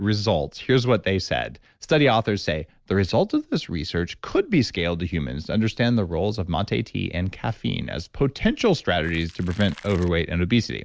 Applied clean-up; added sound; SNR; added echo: neural separator model SepFormer DNS4.